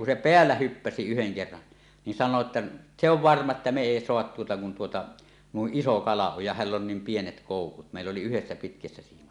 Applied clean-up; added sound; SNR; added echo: none; none; none; none.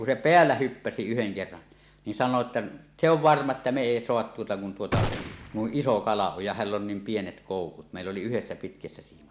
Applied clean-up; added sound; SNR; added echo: none; Gunshot, gunfire; 5 dB; none.